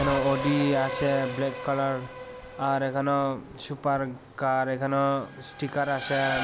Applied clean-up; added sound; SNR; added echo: none; Race car, auto racing / Accelerating, revving, vroom; 9 dB; none.